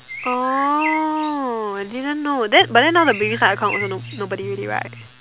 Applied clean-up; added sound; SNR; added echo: none; Bird + Bass guitar; 12 dB; none.